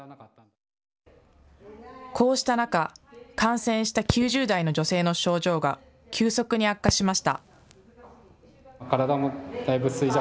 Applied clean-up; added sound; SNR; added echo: none; Crackle; 9 dB; none.